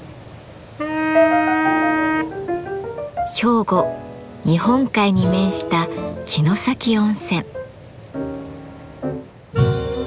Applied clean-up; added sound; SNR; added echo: none; Wind instrument, woodwind instrument; 1 dB; none.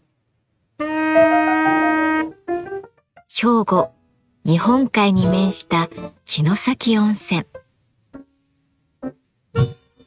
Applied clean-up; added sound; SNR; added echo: neural mask model RNNoise.